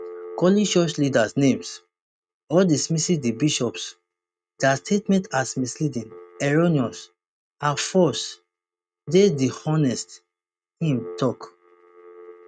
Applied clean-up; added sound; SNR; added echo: neural mask model RNNoise.